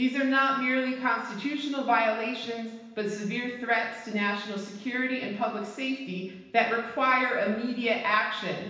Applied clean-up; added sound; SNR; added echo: none; none; none; reverberation time 0.9 s.